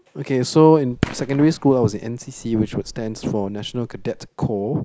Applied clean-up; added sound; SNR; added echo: none; Fireworks; 14 dB; none.